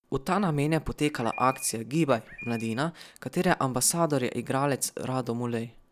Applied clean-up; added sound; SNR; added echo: none; Bird; 17 dB; none.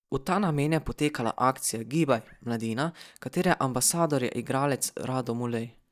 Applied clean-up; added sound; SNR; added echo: neural mask model DeepFilterNet 3.